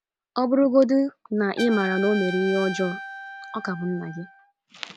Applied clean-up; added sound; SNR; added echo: none; Trumpet; 13 dB; none.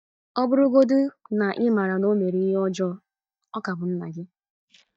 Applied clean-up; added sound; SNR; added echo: neural mask model DeepFilterNet 3.